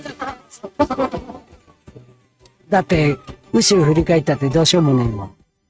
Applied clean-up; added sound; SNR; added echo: neural mask model RNNoise.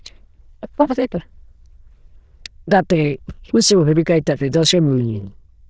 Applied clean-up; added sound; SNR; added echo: neural diffusion model UNIVERSE++.